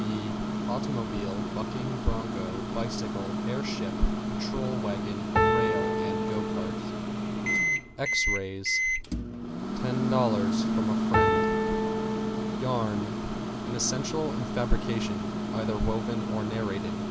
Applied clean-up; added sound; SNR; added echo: none; Piano + Microwave oven; -4 dB; none.